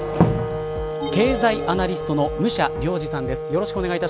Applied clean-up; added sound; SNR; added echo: none; Wind instrument, woodwind instrument; 5 dB; none.